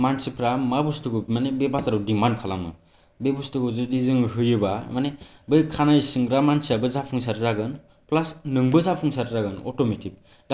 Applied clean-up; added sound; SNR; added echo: none; none; none; none.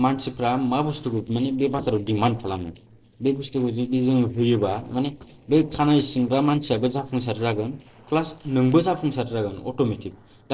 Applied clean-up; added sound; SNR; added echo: neural separator model SepFormer DNS4.